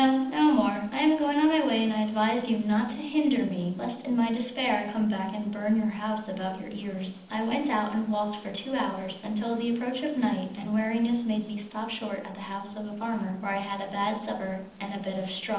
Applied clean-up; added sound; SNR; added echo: neural separator model SepFormer DNS4.